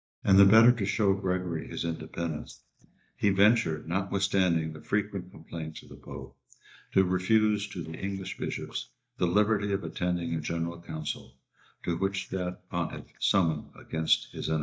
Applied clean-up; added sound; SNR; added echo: neural mask model DeepFilterNet 3.